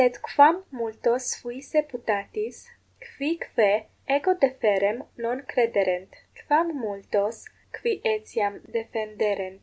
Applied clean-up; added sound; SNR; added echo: none; none; none; none.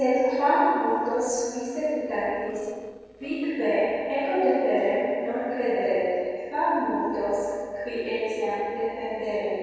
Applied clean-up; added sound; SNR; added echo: neural separator model SepFormer DNS4.